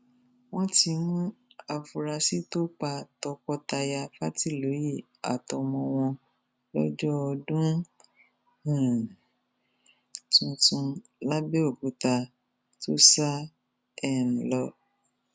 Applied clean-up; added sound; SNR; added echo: none; none; none; none.